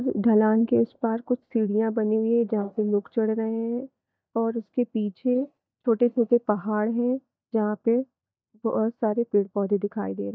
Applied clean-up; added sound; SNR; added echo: neural mask model DeepFilterNet 3.